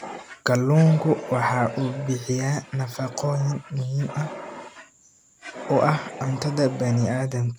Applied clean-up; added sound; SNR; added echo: none; Fire; 14 dB; none.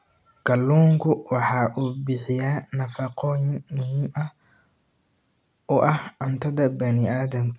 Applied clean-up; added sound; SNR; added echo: none; none; none; none.